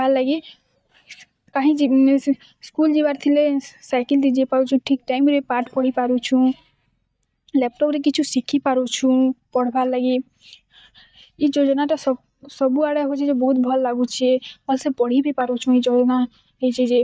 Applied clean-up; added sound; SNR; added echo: neural mask model DeepFilterNet 3.